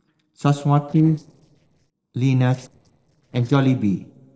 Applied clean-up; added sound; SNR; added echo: neural separator model SepFormer DNS4.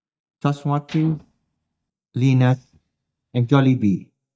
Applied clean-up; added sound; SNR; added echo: neural mask model DeepFilterNet 3.